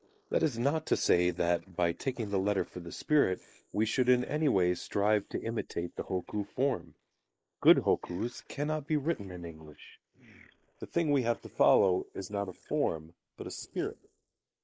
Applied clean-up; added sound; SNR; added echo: neural mask model Resemble Enhance denoiser.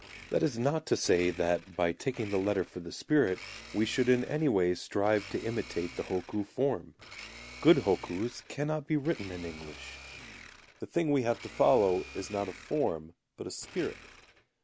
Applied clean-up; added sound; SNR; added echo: none; Domestic sounds, home sounds; 18 dB; none.